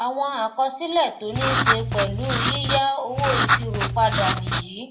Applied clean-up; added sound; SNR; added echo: none; Writing; -4 dB; reverberation time 0.4 s.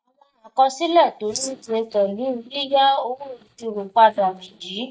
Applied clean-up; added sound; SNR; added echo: neural mask model DeepFilterNet 3.